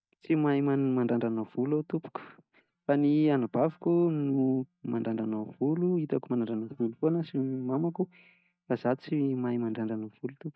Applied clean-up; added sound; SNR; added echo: neural mask model DeepFilterNet 3.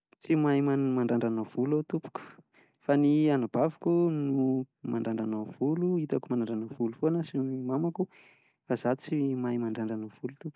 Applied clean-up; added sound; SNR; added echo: none; none; none; none.